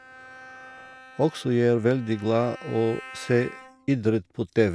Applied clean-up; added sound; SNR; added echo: none; Bowed string instrument; 20 dB; none.